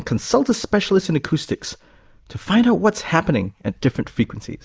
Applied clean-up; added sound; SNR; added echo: neural mask model Resemble Enhance denoiser.